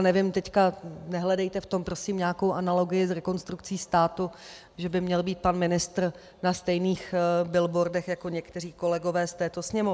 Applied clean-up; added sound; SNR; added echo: none; none; none; none.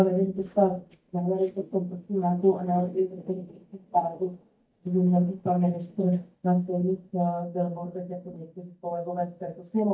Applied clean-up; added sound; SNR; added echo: neural mask model DeepFilterNet 3.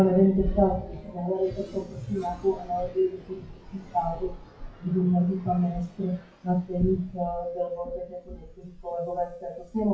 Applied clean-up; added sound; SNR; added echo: classical method WPE with log-MMSE.